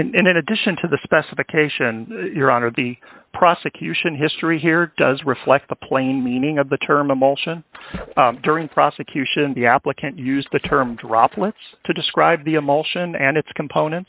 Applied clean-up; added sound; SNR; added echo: neural mask model RNNoise.